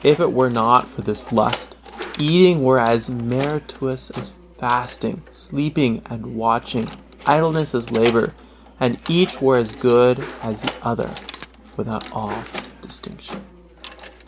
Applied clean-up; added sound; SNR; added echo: none; Keys jangling + Whoosh, swoosh, swish; 14 dB; none.